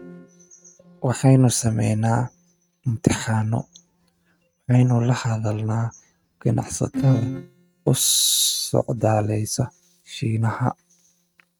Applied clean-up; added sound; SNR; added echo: neural mask model RNNoise.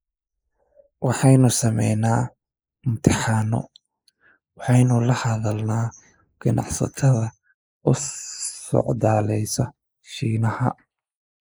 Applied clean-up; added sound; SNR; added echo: neural mask model Resemble Enhance denoiser.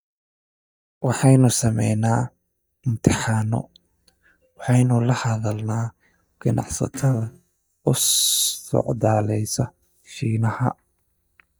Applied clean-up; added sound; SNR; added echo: neural mask model DeepFilterNet 3.